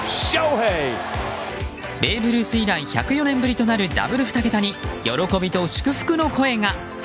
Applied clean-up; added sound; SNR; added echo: none; none; none; none.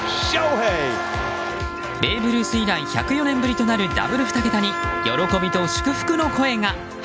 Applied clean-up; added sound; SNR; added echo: none; Trumpet; 6 dB; none.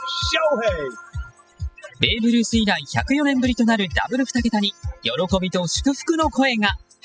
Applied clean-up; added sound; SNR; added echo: classical method spectral subtraction.